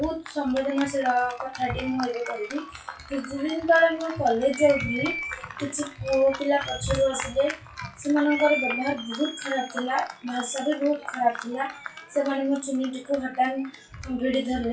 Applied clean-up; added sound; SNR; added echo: classical method WPE with log-MMSE.